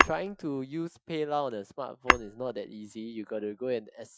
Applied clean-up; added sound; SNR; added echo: classical method Wiener filter.